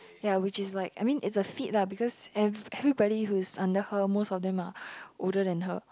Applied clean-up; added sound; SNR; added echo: none; none; none; none.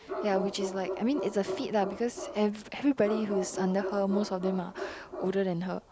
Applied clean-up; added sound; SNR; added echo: none; Bark; 8 dB; none.